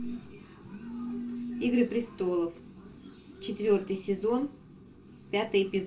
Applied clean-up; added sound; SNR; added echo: none; none; none; reverberation time 0.2 s.